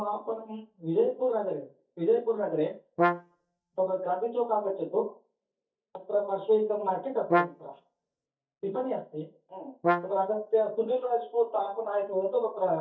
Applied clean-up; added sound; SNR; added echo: neural mask model DeepFilterNet 3.